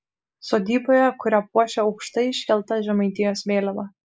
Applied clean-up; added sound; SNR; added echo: neural mask model Resemble Enhance denoiser.